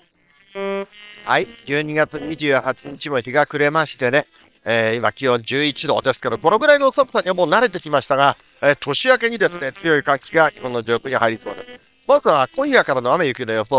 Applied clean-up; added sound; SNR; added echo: neural separator model SepFormer WHAM!.